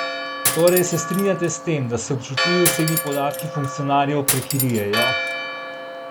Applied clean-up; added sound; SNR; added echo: none; Cutlery, silverware + Church bell; 3 dB; none.